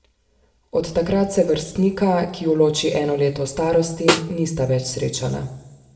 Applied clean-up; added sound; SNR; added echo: none; Snare drum; 4 dB; reverberation time 0.9 s.